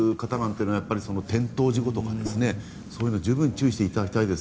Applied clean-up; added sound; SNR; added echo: none; Whoosh, swoosh, swish; 13 dB; none.